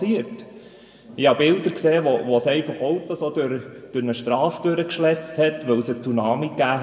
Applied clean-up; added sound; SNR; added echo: none; none; none; reverberation time 1.5 s.